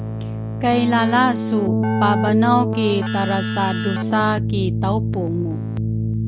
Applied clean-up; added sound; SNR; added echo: none; Keyboard (musical); 1 dB; none.